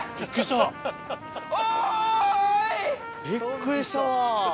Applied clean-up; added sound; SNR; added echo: none; Trumpet; 14 dB; none.